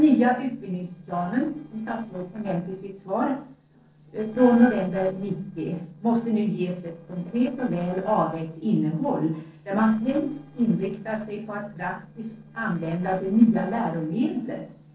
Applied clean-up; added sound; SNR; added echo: neural separator model SepFormer DNS4.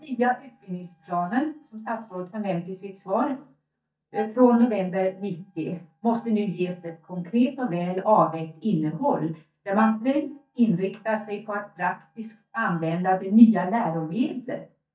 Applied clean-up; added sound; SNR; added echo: neural mask model DeepFilterNet 3.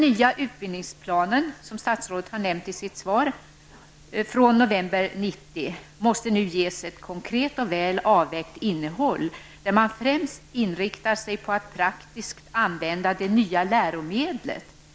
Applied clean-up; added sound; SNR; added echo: none; none; none; none.